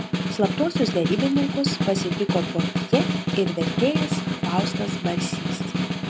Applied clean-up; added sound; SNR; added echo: none; Snare drum; -1 dB; none.